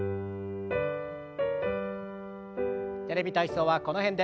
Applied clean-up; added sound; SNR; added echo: none; none; none; none.